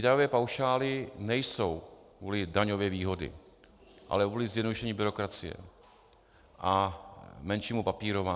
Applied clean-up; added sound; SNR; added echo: none; none; none; none.